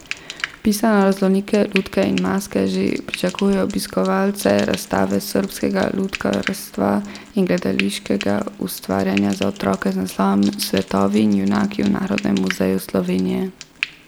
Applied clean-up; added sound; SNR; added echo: none; Frying (food); 15 dB; none.